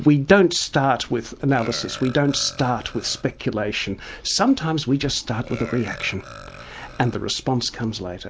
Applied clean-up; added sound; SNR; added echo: none; Burping, eructation; 20 dB; none.